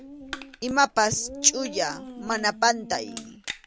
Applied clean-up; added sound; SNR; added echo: none; Dog + Crushing; 14 dB; none.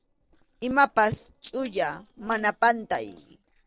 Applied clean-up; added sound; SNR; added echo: neural separator model SepFormer DNS4.